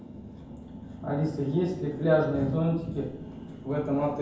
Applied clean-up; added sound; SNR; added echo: none; none; none; reverberation time 0.9 s.